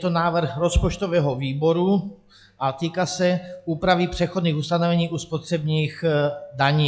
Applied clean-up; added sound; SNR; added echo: classical method log-MMSE.